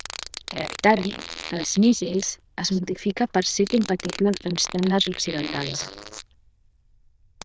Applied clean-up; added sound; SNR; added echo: neural diffusion model UNIVERSE++.